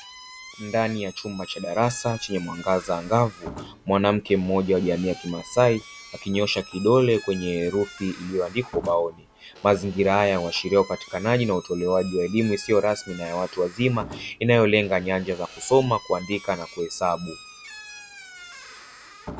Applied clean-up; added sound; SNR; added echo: none; Squeak / Slam; 18 dB; none.